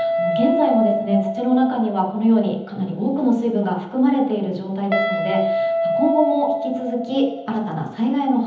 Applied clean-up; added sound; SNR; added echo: none; Guitar; 4 dB; reverberation time 1.3 s.